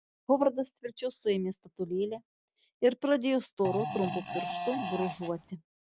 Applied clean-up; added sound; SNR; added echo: none; Fart; 4 dB; none.